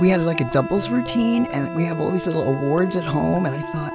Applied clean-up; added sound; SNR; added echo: none; Wind instrument, woodwind instrument; 11 dB; none.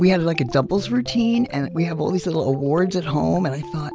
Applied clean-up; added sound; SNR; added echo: none; none; none; none.